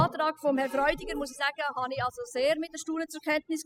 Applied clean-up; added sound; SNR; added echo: classical method spectral subtraction.